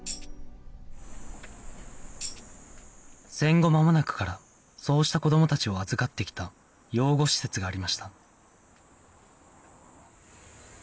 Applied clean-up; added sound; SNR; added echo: none; Tambourine; 13 dB; none.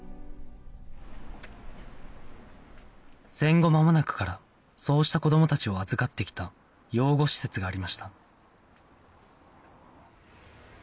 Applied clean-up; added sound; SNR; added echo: none; none; none; none.